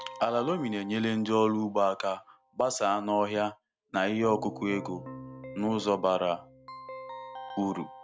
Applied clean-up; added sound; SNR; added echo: none; Keyboard (musical); 15 dB; none.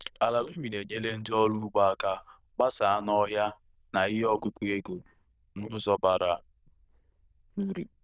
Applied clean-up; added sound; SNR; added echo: neural diffusion model UNIVERSE++.